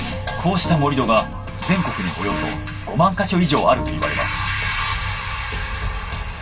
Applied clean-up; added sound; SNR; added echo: none; Bowed string instrument; 13 dB; reverberation time 0.1 s.